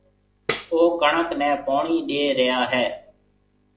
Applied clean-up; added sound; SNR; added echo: neural separator model SepFormer DNS4.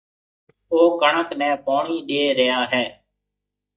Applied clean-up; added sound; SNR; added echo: neural mask model DeepFilterNet 3.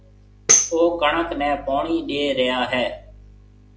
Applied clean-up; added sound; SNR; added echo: none; Tambourine; -1 dB; none.